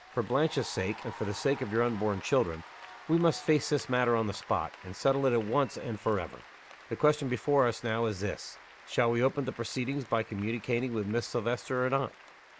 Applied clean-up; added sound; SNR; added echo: none; Applause / Cheering; 19 dB; none.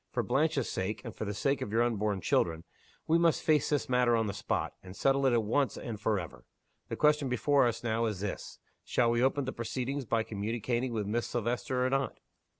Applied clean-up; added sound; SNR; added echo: none; none; none; none.